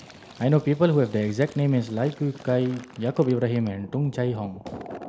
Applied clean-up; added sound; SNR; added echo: none; Fill (with liquid); 19 dB; none.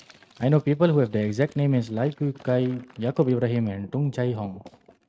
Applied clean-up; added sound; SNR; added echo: neural mask model RNNoise.